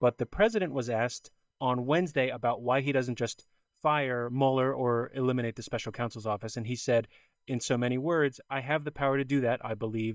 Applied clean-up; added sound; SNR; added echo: neural mask model DeepFilterNet 3.